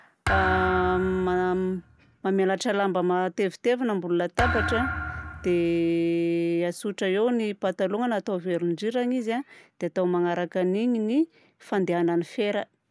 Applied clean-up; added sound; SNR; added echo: none; Thump, thud; 6 dB; none.